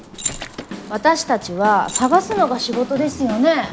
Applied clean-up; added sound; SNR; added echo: none; Drum / Drum kit + Keys jangling; 11 dB; none.